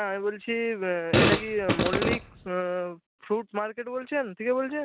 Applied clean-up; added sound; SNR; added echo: none; Fart; -4 dB; none.